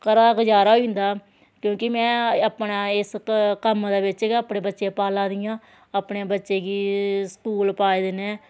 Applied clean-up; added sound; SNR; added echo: none; none; none; none.